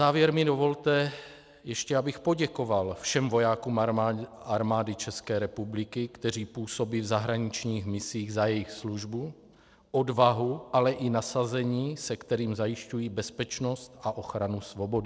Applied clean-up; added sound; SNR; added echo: none; none; none; none.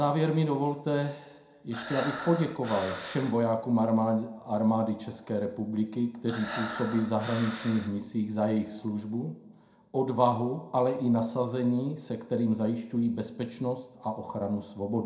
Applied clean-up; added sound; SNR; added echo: none; Breathing; 10 dB; reverberation time 0.4 s.